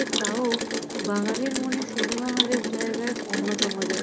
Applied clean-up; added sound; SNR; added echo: none; Rain; 0 dB; none.